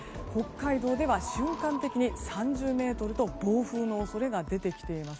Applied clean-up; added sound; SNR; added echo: none; none; none; none.